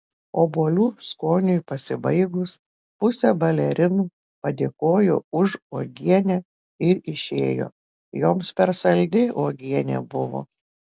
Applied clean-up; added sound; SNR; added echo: none; none; none; none.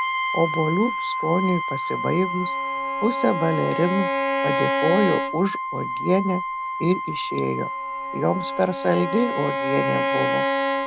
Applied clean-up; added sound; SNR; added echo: none; Bowed string instrument + Brass instrument; 1 dB; none.